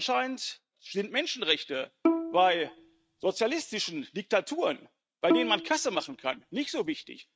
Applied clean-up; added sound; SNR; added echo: neural mask model RNNoise.